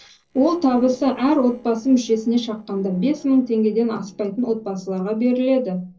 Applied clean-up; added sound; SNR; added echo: neural separator model SepFormer DNS4.